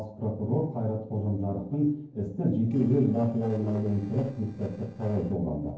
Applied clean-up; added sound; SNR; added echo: neural separator model SepFormer DNS4.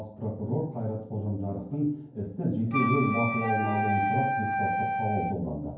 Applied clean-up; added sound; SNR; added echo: none; Wind instrument, woodwind instrument; -1 dB; reverberation time 0.9 s.